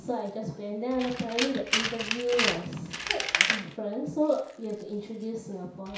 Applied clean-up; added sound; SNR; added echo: none; Tools; 2 dB; reverberation time 0.6 s.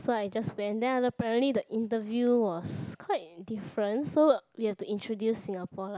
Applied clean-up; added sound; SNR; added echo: none; none; none; none.